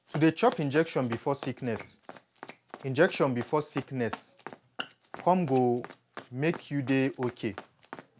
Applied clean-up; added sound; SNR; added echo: none; Run; 16 dB; none.